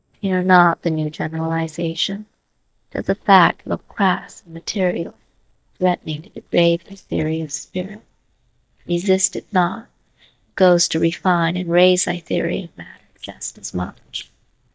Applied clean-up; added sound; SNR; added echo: neural mask model DeepFilterNet 3.